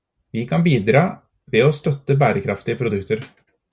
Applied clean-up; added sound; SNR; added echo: none; none; none; none.